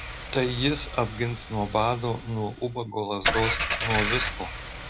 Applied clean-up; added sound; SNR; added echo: none; Engine / Car; 2 dB; none.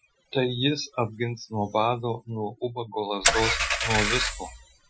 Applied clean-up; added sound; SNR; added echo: classical method Wiener filter.